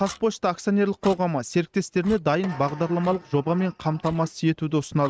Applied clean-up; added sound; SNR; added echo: neural mask model RNNoise.